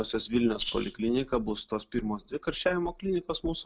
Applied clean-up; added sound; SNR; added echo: none; Rattle (instrument); 2 dB; none.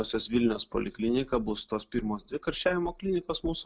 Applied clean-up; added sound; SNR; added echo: none; none; none; none.